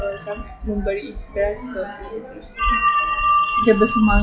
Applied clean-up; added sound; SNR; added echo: classical method log-MMSE.